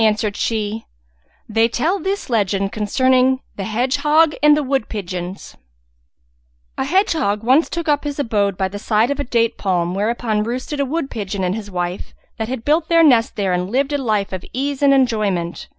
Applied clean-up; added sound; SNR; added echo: none; none; none; none.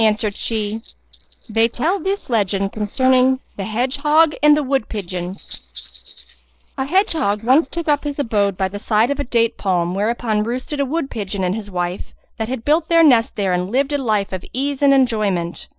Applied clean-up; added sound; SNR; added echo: neural separator model SepFormer DNS4.